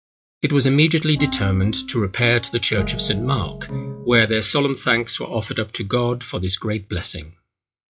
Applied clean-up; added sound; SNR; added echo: classical method log-MMSE.